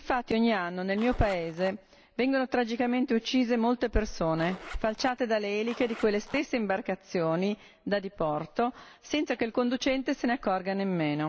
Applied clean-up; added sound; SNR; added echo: none; Zipper (clothing); 17 dB; none.